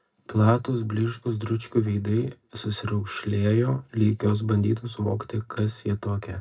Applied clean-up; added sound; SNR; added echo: none; none; none; reverberation time 0.2 s.